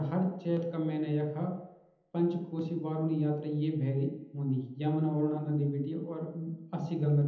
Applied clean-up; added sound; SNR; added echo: none; none; none; reverberation time 0.9 s.